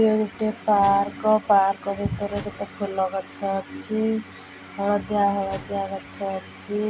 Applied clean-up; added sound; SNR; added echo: none; Squeak / Wood; 20 dB; none.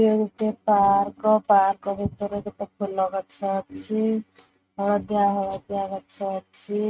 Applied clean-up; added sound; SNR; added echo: neural mask model RNNoise.